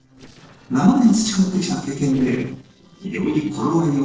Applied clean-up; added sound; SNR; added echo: neural separator model SepFormer DNS4.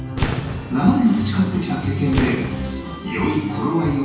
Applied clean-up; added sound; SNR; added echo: none; Fireworks; 9 dB; reverberation time 0.6 s.